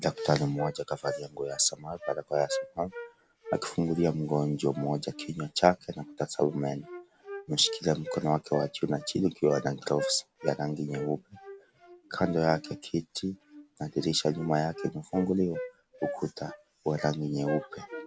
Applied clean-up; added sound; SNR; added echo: none; Wind instrument, woodwind instrument; 12 dB; none.